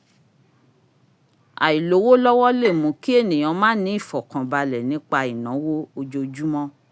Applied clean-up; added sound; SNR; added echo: none; Bowed string instrument; 17 dB; none.